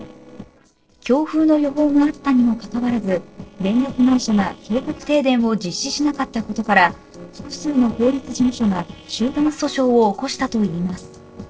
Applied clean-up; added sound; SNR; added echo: neural separator model SepFormer DNS4.